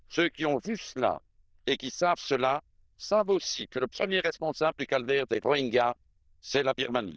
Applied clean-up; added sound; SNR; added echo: neural diffusion model UNIVERSE++.